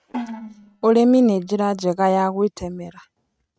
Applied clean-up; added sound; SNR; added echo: neural mask model RNNoise.